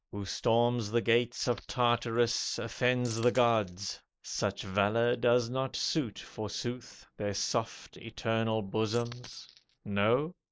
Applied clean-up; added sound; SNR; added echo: neural mask model Resemble Enhance denoiser.